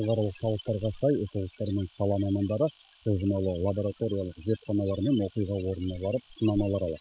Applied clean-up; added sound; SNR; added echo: classical method spectral subtraction.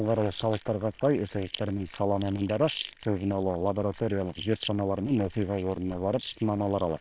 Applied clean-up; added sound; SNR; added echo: neural separator model SepFormer WHAM!.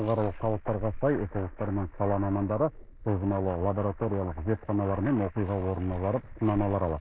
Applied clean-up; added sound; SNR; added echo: neural mask model Resemble Enhance denoiser.